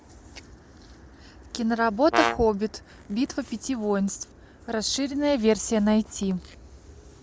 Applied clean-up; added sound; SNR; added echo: none; Brass instrument; 1 dB; none.